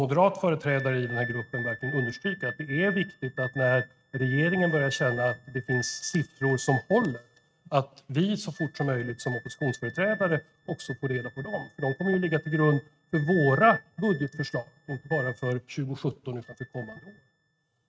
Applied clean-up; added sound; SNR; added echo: neural mask model RNNoise.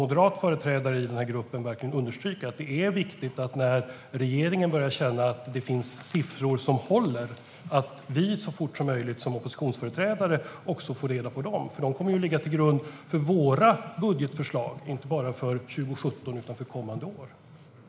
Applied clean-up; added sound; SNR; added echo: neural mask model Resemble Enhance denoiser.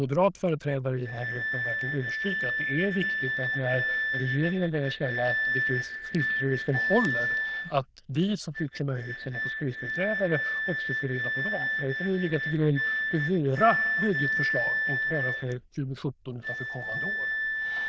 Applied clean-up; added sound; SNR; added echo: neural diffusion model UNIVERSE++.